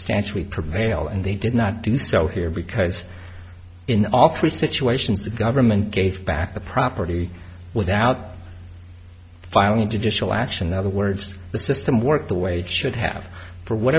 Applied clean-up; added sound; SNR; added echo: none; none; none; none.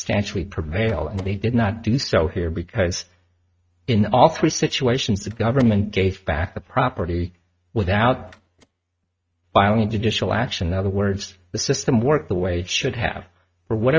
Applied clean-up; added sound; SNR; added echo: neural mask model RNNoise.